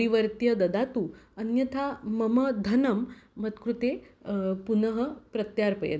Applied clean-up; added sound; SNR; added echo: none; none; none; none.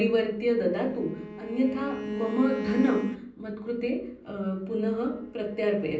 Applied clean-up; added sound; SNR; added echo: none; Bowed string instrument; 11 dB; reverberation time 0.6 s.